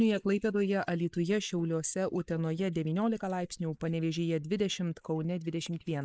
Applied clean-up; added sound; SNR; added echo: neural mask model Resemble Enhance denoiser.